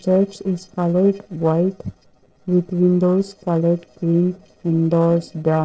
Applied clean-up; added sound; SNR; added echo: neural separator model SepFormer DNS4.